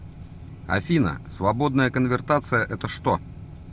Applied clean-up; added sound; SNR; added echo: none; none; none; none.